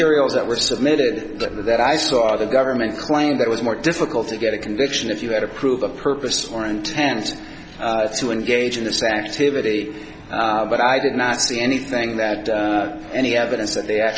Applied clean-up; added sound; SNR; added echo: none; Printer; 16 dB; none.